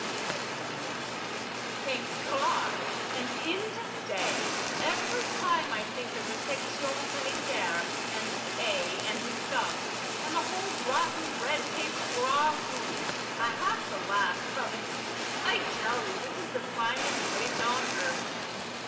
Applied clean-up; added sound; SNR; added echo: none; Fire; 0 dB; reverberation time 1.3 s.